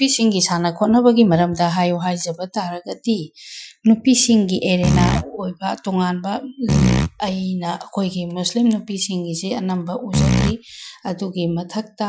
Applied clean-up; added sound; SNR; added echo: classical method Wiener filter.